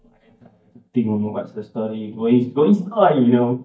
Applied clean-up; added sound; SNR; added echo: neural mask model DeepFilterNet 3.